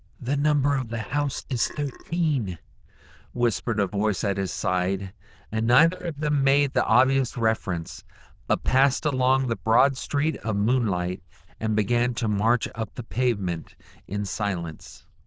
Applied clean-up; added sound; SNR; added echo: neural diffusion model UNIVERSE++.